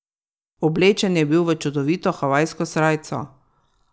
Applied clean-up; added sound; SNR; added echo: none; none; none; none.